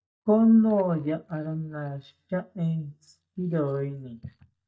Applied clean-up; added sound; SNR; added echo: neural mask model DeepFilterNet 3.